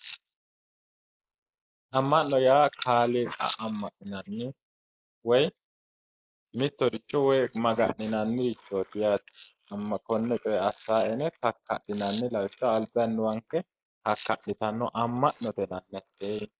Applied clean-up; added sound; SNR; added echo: neural mask model Resemble Enhance denoiser.